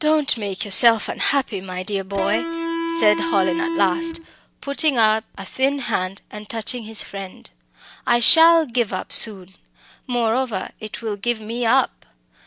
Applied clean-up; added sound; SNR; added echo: none; Electric guitar; 2 dB; none.